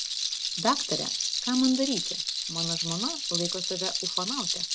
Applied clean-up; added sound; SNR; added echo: none; Rattle; -1 dB; none.